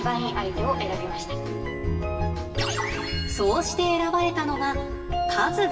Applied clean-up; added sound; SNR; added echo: none; Wind instrument, woodwind instrument; 13 dB; reverberation time 1.4 s.